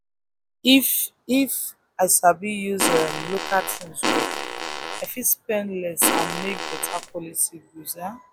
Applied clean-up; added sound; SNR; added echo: none; Fart; 2 dB; none.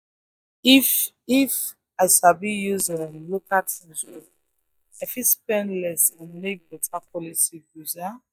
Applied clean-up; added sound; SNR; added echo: neural mask model DeepFilterNet 3.